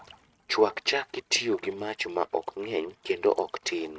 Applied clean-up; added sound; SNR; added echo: neural mask model RNNoise.